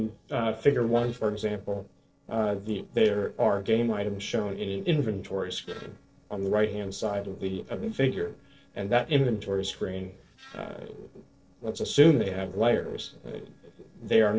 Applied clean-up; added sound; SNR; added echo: neural separator model SepFormer DNS4.